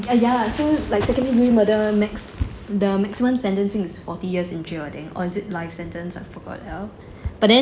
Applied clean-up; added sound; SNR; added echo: none; none; none; none.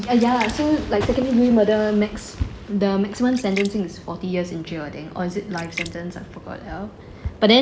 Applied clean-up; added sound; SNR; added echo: none; Splash, splatter; 18 dB; none.